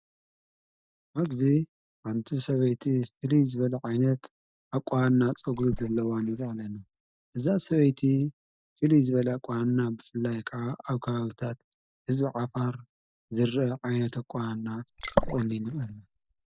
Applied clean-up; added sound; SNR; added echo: neural mask model DeepFilterNet 3.